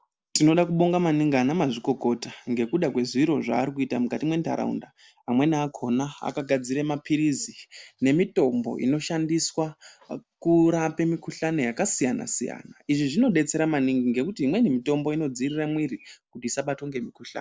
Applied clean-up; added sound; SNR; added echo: none; none; none; none.